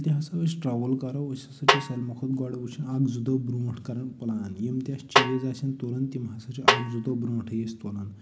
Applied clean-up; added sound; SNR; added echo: none; Snare drum; -2 dB; none.